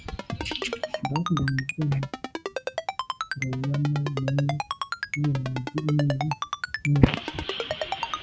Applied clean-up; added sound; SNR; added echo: none; Ringtone; 5 dB; none.